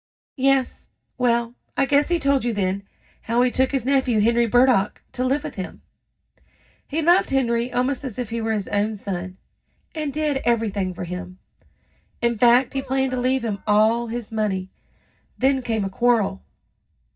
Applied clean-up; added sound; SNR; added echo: neural mask model DeepFilterNet 3.